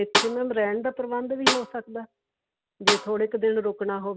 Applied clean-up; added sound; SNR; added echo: none; Snare drum; 2 dB; none.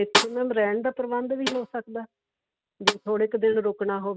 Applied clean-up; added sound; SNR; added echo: neural mask model RNNoise.